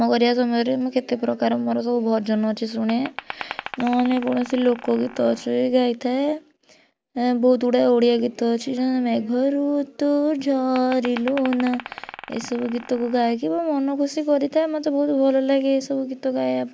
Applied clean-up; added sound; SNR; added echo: none; Glass; 16 dB; none.